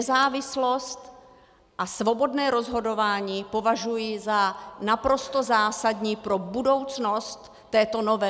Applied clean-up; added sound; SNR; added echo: none; none; none; none.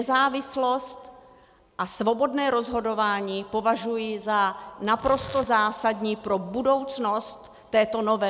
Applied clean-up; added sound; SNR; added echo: none; Tearing; 20 dB; none.